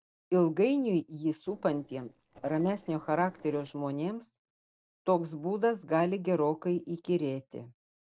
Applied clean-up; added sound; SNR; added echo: neural separator model SepFormer DNS4.